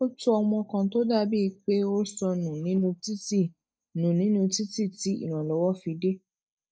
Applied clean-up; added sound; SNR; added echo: neural mask model DeepFilterNet 3.